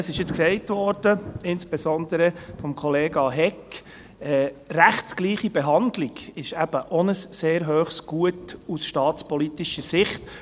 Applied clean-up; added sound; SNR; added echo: none; Thunder; 20 dB; none.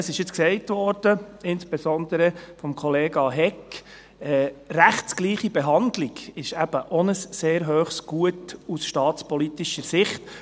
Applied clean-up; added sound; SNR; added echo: none; none; none; none.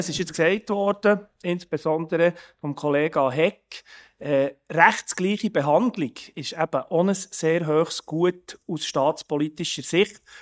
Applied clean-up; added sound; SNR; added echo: neural mask model DeepFilterNet 3.